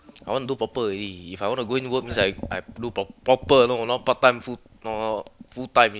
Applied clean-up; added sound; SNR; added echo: none; none; none; none.